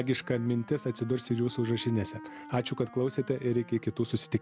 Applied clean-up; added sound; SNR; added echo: none; Wind instrument, woodwind instrument; 18 dB; none.